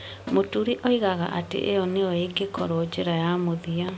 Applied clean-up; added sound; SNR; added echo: none; Snare drum; 20 dB; none.